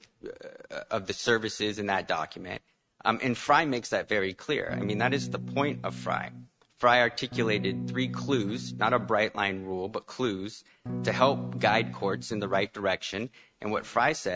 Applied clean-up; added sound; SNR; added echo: neural mask model RNNoise.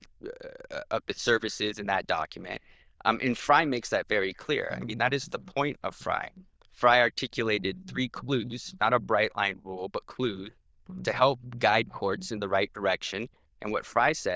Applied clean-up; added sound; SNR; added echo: neural diffusion model UNIVERSE++.